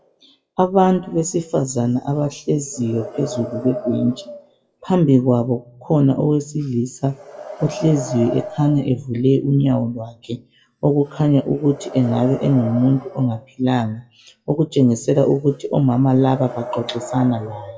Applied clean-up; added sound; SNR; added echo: classical method WPE with log-MMSE.